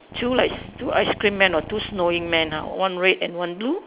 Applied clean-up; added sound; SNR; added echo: none; Purr; 16 dB; none.